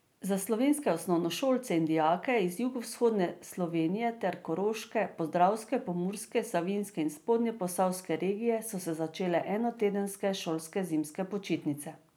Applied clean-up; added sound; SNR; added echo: none; none; none; none.